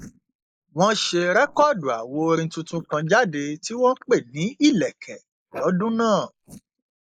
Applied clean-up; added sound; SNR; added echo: neural mask model Resemble Enhance denoiser.